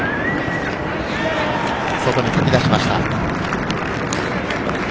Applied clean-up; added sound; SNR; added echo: none; none; none; none.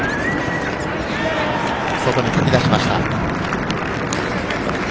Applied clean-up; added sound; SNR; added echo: none; Squeak / Writing + Acoustic guitar; 19 dB; none.